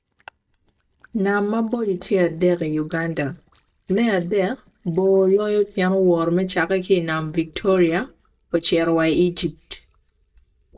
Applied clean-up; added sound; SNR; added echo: neural mask model DeepFilterNet 3.